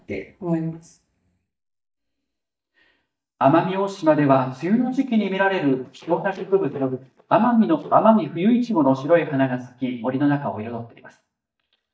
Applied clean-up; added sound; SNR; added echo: neural mask model DeepFilterNet 3.